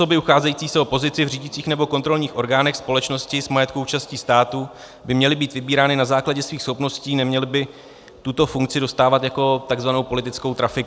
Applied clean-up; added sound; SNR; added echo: none; none; none; none.